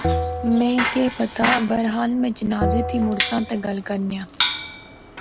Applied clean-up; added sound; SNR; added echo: none; Bicycle + Bell; 3 dB; none.